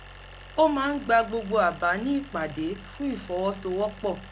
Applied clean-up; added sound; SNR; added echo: none; Idling; 18 dB; none.